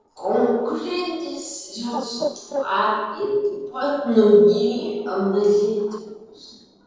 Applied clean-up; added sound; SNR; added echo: neural separator model SepFormer DNS4.